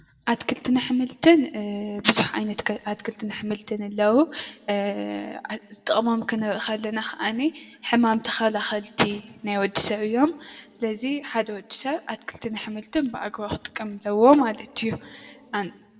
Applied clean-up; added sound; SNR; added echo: none; Coin (dropping); 20 dB; reverberation time 2.2 s.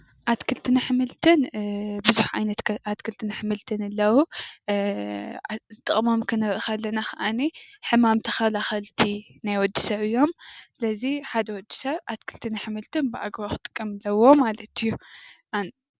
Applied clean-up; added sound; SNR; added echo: none; none; none; none.